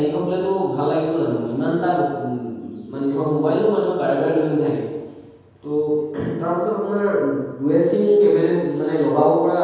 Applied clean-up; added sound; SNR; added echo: none; none; none; reverberation time 1.2 s.